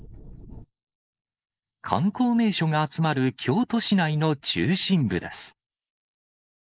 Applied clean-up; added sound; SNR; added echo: neural mask model Resemble Enhance denoiser.